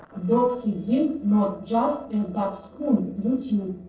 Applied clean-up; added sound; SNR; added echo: neural separator model SepFormer DNS4.